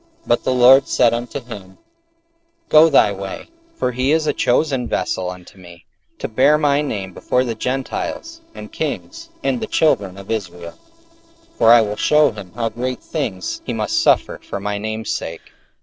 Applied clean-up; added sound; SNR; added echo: neural separator model SepFormer DNS4.